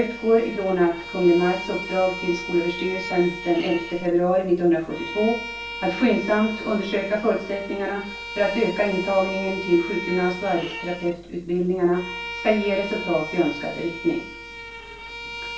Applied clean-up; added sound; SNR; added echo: none; Bowed string instrument; 11 dB; reverberation time 0.3 s.